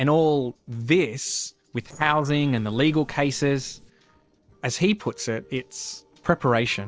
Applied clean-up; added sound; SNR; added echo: neural separator model SepFormer DNS4.